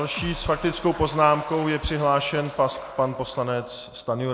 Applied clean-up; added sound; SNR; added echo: none; Bass drum; 19 dB; none.